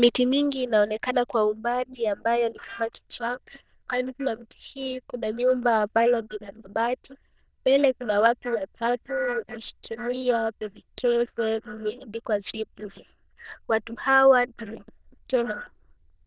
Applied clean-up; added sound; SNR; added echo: neural diffusion model UNIVERSE++.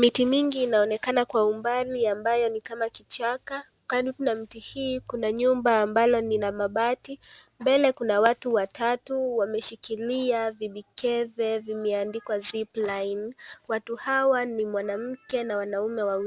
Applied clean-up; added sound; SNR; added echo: none; none; none; none.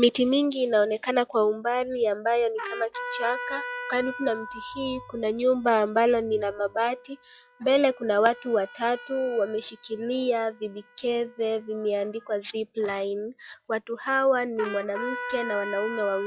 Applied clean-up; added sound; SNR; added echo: classical method log-MMSE.